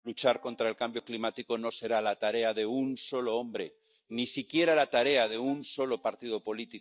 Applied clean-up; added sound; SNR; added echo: neural mask model DeepFilterNet 3.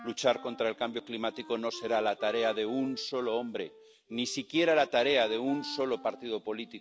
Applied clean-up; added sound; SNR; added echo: none; Wind instrument, woodwind instrument; 18 dB; none.